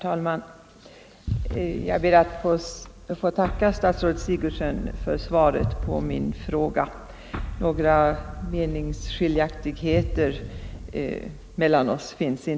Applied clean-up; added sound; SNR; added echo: none; Boom + Boom; 8 dB; none.